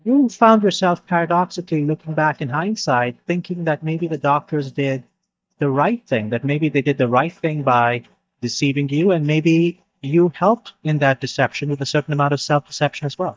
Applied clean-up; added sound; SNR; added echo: neural mask model DeepFilterNet 3.